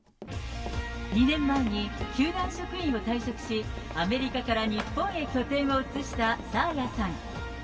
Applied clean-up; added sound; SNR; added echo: none; Run; 17 dB; reverberation time 2.4 s.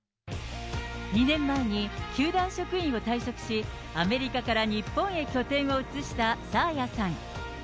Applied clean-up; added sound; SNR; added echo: none; none; none; none.